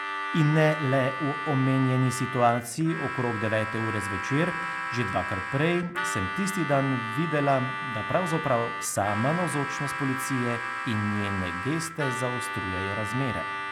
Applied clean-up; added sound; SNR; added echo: none; Harmonica; 5 dB; none.